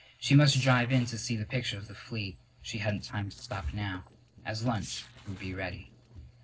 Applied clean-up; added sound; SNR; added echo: neural separator model SepFormer DNS4.